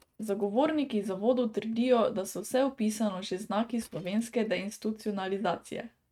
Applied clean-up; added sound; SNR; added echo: neural mask model RNNoise.